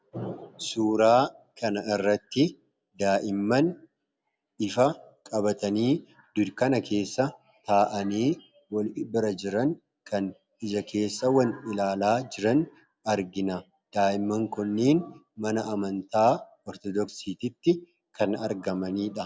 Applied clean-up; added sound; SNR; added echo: none; none; none; none.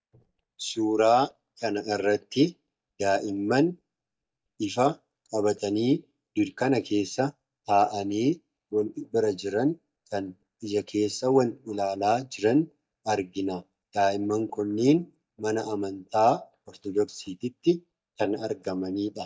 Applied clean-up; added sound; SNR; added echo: neural mask model DeepFilterNet 3.